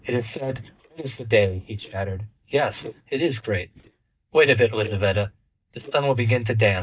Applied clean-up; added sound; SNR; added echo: neural mask model DeepFilterNet 3.